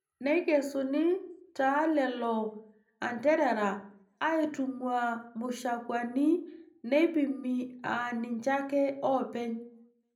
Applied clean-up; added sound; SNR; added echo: none; none; none; reverberation time 0.5 s.